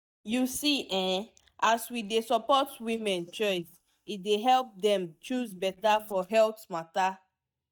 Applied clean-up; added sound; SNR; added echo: neural mask model DeepFilterNet 3.